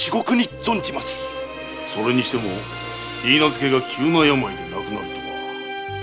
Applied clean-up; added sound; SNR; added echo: none; Gong; 18 dB; none.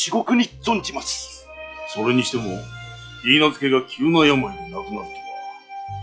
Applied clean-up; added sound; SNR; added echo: classical method log-MMSE.